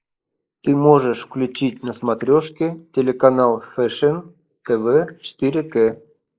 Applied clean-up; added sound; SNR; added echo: neural mask model Resemble Enhance denoiser.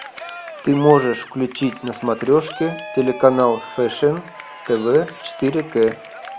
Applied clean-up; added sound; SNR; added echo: none; Cheering; 15 dB; none.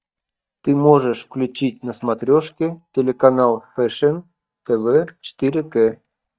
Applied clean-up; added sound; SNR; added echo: neural mask model DeepFilterNet 3.